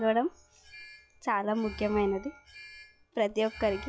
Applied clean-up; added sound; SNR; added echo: classical method log-MMSE.